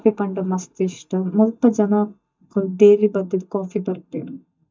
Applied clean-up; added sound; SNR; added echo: neural mask model DeepFilterNet 3.